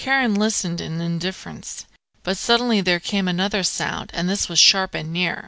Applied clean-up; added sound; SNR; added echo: none; none; none; none.